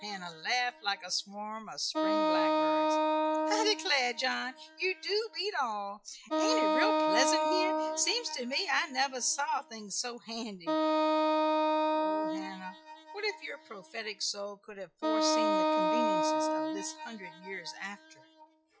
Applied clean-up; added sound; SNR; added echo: classical method log-MMSE.